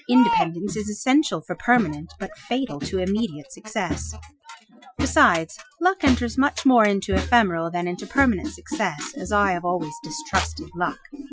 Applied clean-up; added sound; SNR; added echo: classical method Wiener filter.